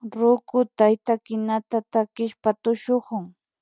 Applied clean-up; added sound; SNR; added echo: none; none; none; none.